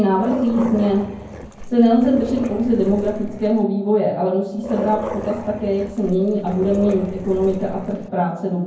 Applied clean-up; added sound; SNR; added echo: none; Dog; 12 dB; reverberation time 0.9 s.